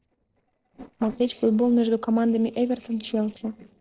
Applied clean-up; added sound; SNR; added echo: neural separator model SepFormer DNS4.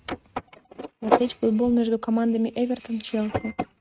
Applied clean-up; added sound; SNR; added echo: neural mask model RNNoise.